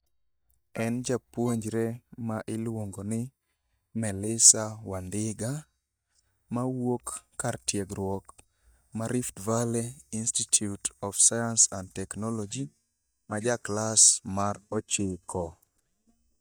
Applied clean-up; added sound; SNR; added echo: neural mask model DeepFilterNet 3.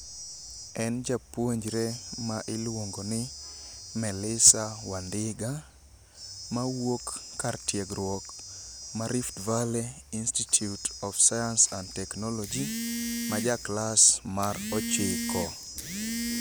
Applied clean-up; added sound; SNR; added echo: none; none; none; none.